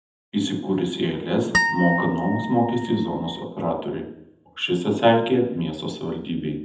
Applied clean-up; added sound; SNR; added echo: none; Harp; 3 dB; reverberation time 0.8 s.